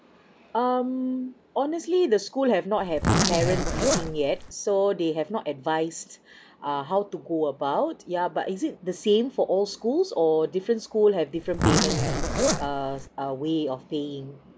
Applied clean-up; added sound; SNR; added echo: none; Zipper (clothing); -1 dB; none.